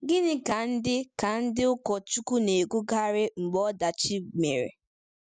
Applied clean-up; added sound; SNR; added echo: none; none; none; none.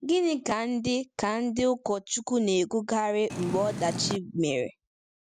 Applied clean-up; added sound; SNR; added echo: none; Purr; 6 dB; none.